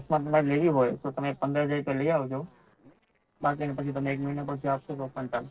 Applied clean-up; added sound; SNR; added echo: neural separator model SepFormer DNS4.